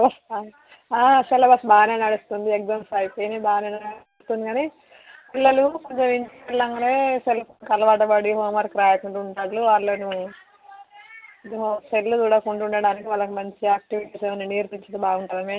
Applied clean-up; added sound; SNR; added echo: none; none; none; none.